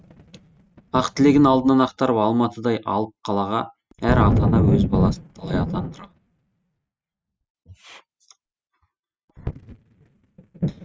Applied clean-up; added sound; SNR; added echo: neural mask model RNNoise.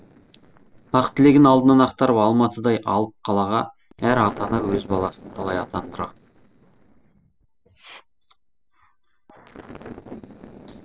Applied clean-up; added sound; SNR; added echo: neural separator model SepFormer DNS4.